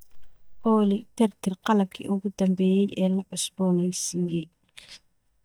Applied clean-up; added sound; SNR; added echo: neural mask model DeepFilterNet 3.